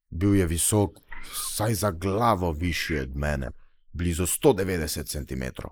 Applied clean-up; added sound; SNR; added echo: neural mask model Resemble Enhance denoiser.